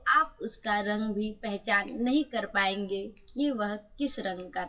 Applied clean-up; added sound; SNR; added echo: classical method WPE with log-MMSE.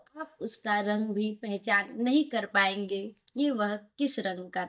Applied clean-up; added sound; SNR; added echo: neural mask model DeepFilterNet 3.